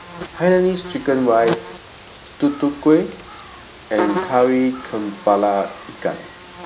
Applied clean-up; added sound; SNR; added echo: none; Buzz; 11 dB; none.